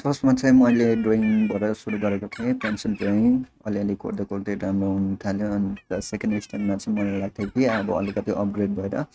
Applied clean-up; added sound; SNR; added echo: neural mask model RNNoise.